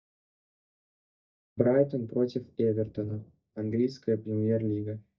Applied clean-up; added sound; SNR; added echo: neural mask model DeepFilterNet 3.